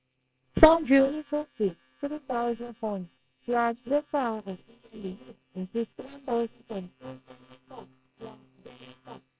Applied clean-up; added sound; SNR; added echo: neural separator model SepFormer WHAMR!.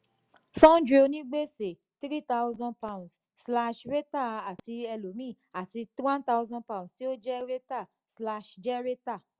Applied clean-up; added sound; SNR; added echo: none; none; none; none.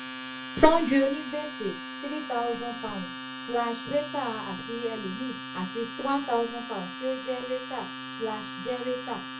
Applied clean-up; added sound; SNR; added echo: none; Domestic sounds, home sounds; 8 dB; reverberation time 0.2 s.